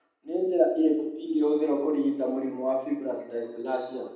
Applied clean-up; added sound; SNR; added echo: none; none; none; reverberation time 0.8 s.